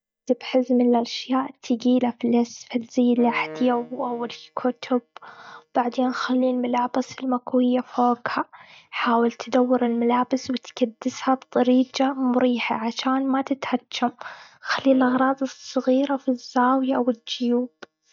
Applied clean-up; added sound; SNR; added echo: neural mask model DeepFilterNet 3.